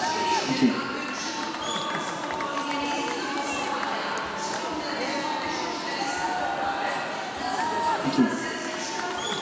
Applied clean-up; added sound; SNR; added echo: none; Crowd / Cheering; -3 dB; reverberation time 2.1 s.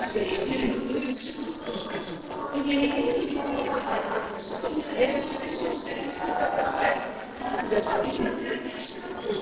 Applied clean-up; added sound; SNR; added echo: neural separator model SepFormer DNS4.